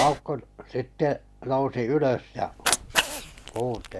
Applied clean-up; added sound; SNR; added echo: none; Cat; 4 dB; none.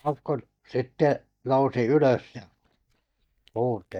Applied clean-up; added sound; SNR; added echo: neural mask model DeepFilterNet 3.